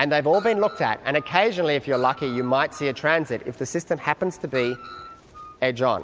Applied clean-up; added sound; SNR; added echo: none; Screech; 18 dB; none.